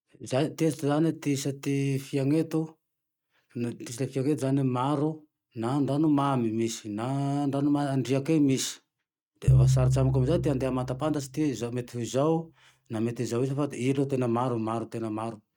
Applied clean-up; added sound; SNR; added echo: neural mask model RNNoise.